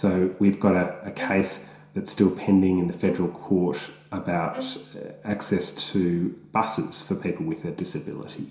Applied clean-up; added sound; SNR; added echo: none; Bowed string instrument; 14 dB; reverberation time 0.7 s.